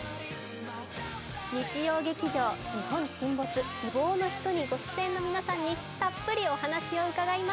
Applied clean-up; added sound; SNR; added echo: none; none; none; none.